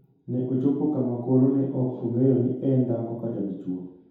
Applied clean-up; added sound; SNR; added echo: none; none; none; reverberation time 0.8 s.